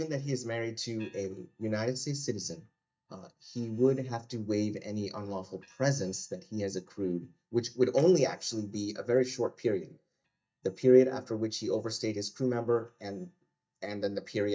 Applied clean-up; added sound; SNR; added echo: neural mask model DeepFilterNet 3.